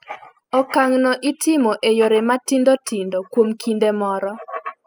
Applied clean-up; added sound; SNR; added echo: classical method spectral subtraction.